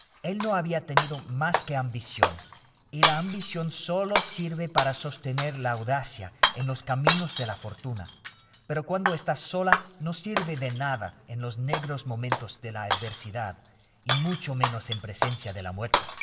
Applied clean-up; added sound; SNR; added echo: none; Shatter; -2 dB; reverberation time 0.5 s.